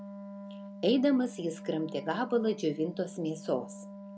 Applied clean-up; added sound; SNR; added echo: none; Wind instrument, woodwind instrument; 13 dB; none.